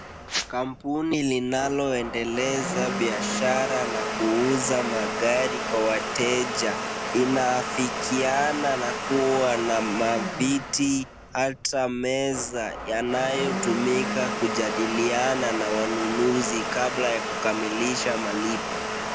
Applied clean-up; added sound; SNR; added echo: none; Domestic sounds, home sounds; 4 dB; none.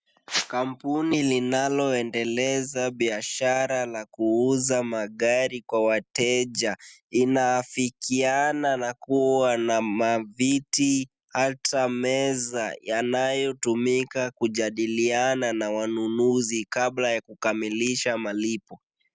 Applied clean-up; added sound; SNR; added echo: none; none; none; none.